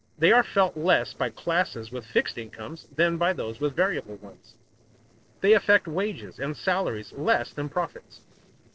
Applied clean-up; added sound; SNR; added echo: neural separator model SepFormer DNS4.